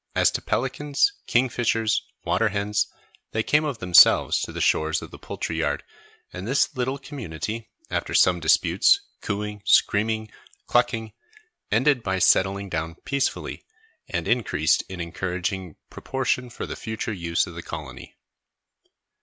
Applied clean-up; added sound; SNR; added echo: none; none; none; none.